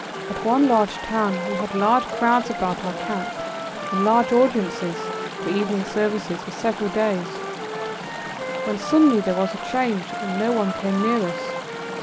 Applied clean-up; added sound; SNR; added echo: none; Wind instrument, woodwind instrument + Chatter / Stream; 6 dB; none.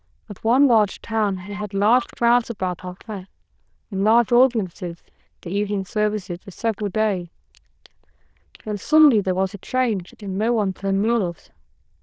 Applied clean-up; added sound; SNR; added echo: neural diffusion model UNIVERSE++.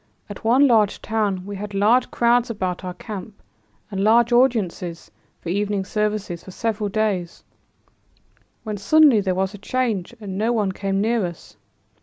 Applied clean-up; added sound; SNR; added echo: none; none; none; none.